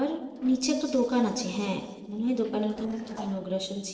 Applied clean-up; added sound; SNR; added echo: neural separator model SepFormer DNS4.